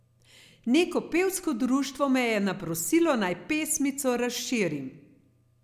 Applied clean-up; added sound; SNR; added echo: none; none; none; none.